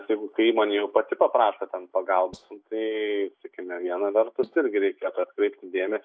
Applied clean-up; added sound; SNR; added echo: neural mask model DeepFilterNet 3.